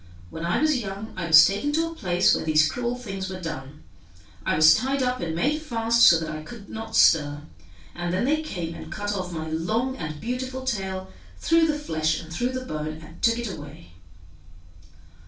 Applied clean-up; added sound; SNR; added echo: none; none; none; reverberation time 0.2 s.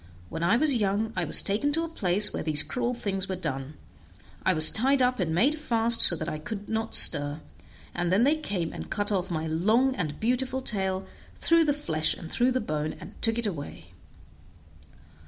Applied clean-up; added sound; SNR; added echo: none; none; none; none.